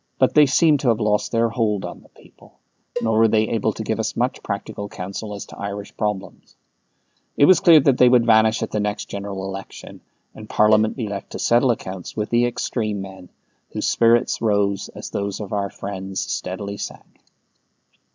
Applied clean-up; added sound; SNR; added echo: none; Cowbell; 14 dB; none.